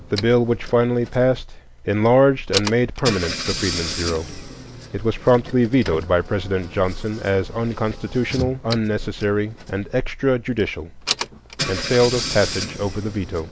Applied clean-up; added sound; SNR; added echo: none; Engine / Car; 10 dB; none.